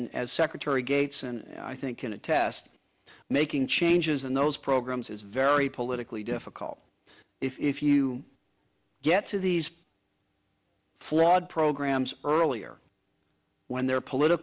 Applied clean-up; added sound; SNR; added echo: none; none; none; none.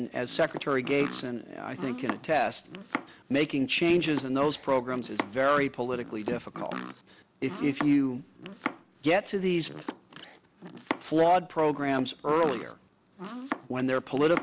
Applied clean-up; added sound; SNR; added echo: none; Domestic sounds, home sounds; 12 dB; none.